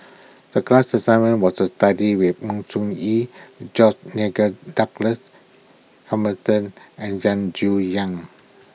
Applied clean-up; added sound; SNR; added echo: none; none; none; none.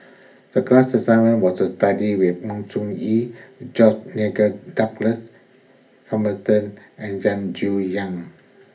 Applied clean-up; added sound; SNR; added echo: none; none; none; reverberation time 0.3 s.